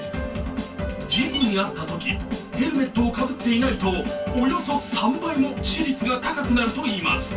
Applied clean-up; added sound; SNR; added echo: none; none; none; reverberation time 0.1 s.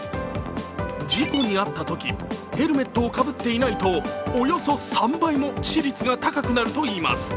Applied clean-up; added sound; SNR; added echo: none; none; none; none.